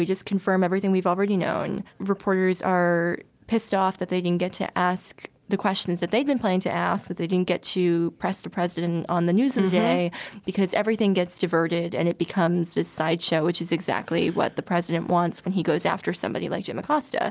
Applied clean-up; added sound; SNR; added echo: none; none; none; none.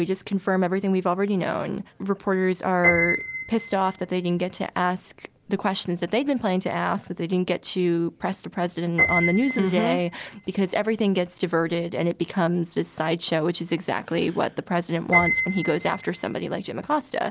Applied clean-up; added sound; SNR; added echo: none; Piano; 8 dB; none.